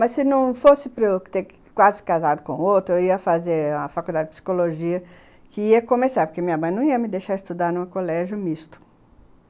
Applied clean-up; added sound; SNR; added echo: none; none; none; none.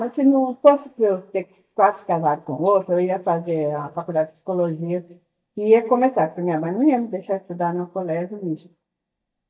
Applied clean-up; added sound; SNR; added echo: neural mask model DeepFilterNet 3.